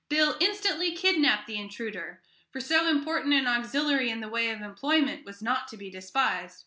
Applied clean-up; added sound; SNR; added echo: none; none; none; none.